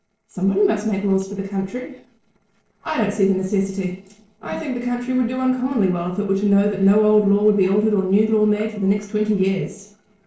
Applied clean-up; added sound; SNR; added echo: neural separator model SepFormer DNS4.